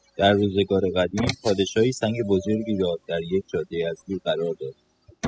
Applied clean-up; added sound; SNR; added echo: classical method spectral subtraction.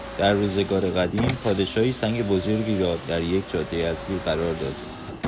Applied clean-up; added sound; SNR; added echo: none; Car; 9 dB; none.